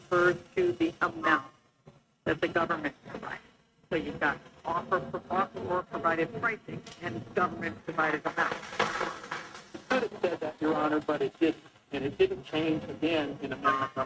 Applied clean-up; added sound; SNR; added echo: neural mask model RNNoise.